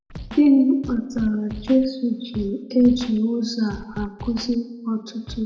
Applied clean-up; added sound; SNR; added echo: none; Scratching (performance technique); 16 dB; reverberation time 0.5 s.